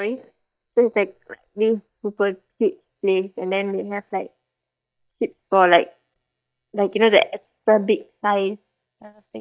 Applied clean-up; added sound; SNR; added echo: neural mask model DeepFilterNet 3.